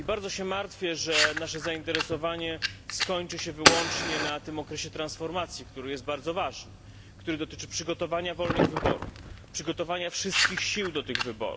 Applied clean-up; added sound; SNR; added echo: none; Fire; -1 dB; none.